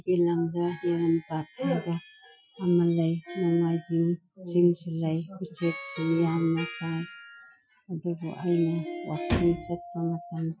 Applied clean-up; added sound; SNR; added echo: classical method Wiener filter.